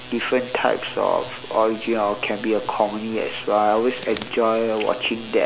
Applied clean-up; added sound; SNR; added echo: none; Bird; 16 dB; none.